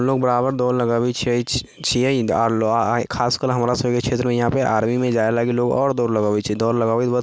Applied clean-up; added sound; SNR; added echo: none; none; none; none.